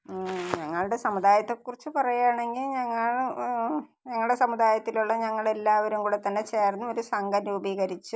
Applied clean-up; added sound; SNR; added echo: none; none; none; none.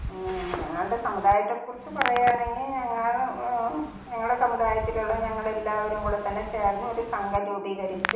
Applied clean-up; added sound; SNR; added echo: none; Hands; 10 dB; reverberation time 0.7 s.